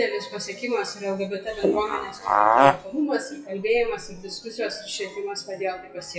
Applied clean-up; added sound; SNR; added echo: classical method WPE with log-MMSE.